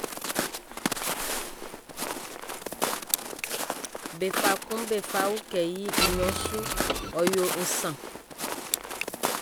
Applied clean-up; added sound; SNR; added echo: none; Walk, footsteps + Printer; -1 dB; none.